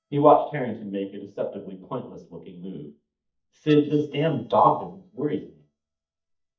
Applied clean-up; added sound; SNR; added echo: neural mask model DeepFilterNet 3.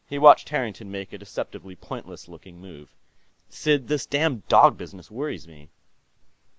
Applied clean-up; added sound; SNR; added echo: none; none; none; none.